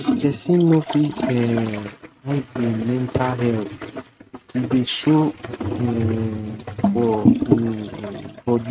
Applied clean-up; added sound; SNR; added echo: neural mask model RNNoise.